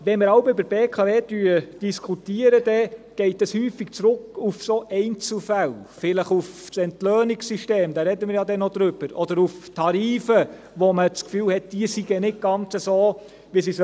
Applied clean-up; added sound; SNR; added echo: none; none; none; none.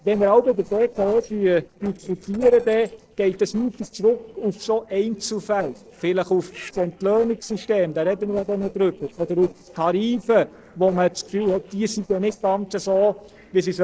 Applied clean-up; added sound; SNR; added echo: neural separator model SepFormer DNS4.